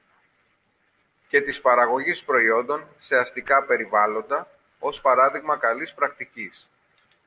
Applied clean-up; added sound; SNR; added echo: neural separator model SepFormer DNS4.